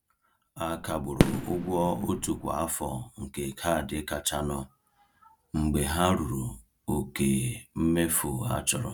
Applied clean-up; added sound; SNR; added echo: none; Fireworks; 1 dB; none.